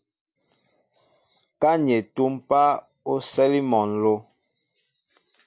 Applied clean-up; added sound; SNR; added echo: none; none; none; none.